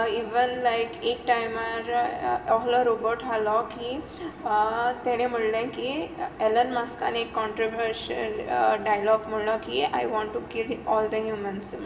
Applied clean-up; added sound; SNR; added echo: none; none; none; reverberation time 0.9 s.